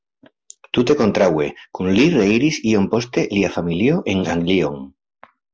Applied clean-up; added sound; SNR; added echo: none; none; none; none.